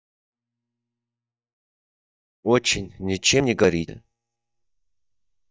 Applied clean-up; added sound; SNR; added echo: neural mask model DeepFilterNet 3.